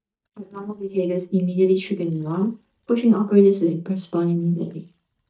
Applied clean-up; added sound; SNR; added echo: neural mask model DeepFilterNet 3.